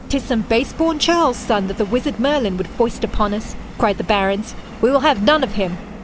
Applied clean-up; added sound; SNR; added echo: none; Subway, metro, underground; 13 dB; none.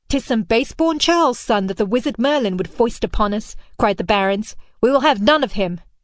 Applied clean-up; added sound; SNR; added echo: none; none; none; none.